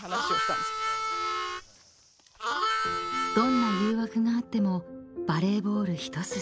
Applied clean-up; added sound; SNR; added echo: none; Harmonica; 0 dB; none.